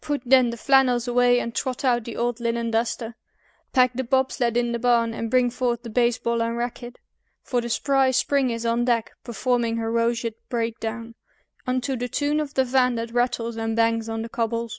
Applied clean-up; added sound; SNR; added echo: none; none; none; none.